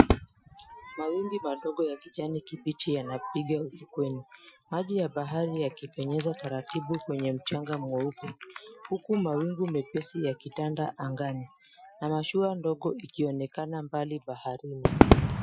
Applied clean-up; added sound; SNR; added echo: classical method Wiener filter.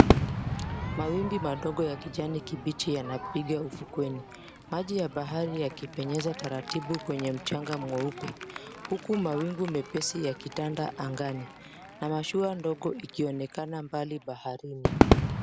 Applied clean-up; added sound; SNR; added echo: none; Crowd / Fireworks; 0 dB; none.